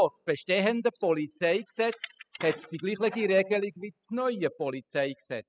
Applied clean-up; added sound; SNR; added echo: classical method spectral subtraction.